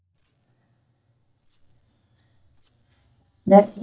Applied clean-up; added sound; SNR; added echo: neural mask model DeepFilterNet 3.